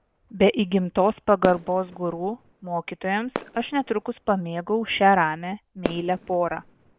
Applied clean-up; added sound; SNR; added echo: none; Fireworks; 14 dB; none.